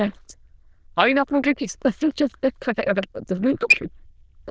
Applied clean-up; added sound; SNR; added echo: neural diffusion model UNIVERSE++.